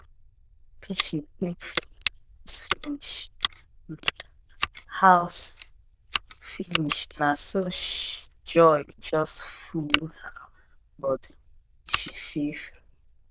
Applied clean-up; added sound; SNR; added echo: neural diffusion model UNIVERSE++.